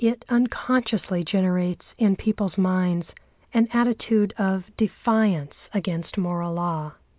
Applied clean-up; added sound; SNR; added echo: none; none; none; none.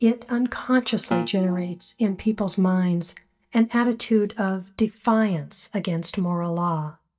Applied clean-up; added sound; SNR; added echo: neural mask model DeepFilterNet 3.